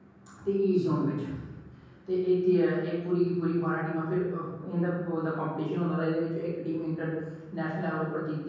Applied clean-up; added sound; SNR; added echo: none; none; none; reverberation time 1.3 s.